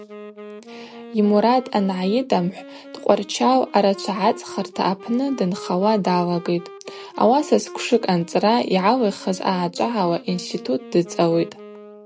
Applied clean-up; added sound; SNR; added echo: none; Wind instrument, woodwind instrument; 18 dB; none.